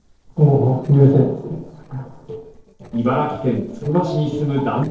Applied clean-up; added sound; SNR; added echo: neural separator model SepFormer DNS4.